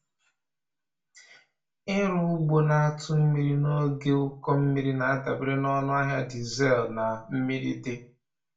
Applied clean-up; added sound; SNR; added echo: none; none; none; reverberation time 0.3 s.